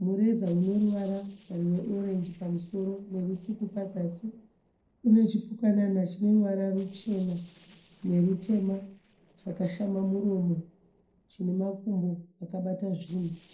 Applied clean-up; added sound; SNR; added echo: neural separator model SepFormer DNS4.